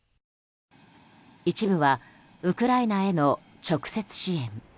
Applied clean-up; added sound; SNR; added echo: none; none; none; none.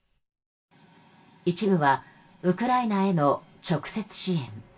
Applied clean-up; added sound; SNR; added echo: none; none; none; reverberation time 0.2 s.